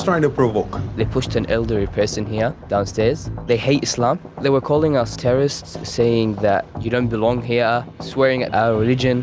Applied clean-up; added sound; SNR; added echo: none; none; none; none.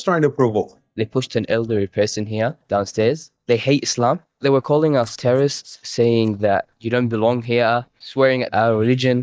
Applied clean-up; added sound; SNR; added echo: neural mask model DeepFilterNet 3.